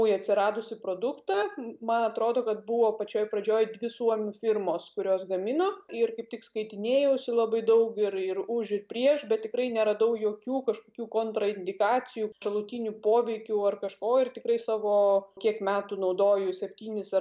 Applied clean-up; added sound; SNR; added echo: none; none; none; none.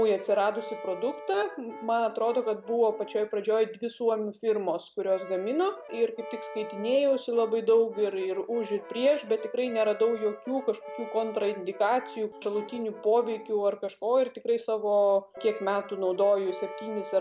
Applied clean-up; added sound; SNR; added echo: none; Brass instrument; 16 dB; none.